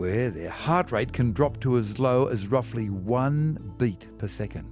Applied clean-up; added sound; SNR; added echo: none; none; none; none.